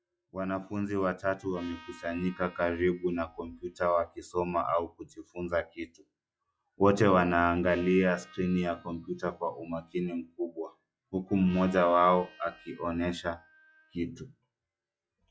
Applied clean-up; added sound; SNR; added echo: classical method log-MMSE.